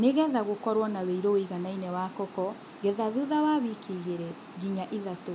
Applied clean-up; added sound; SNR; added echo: none; Water; 17 dB; none.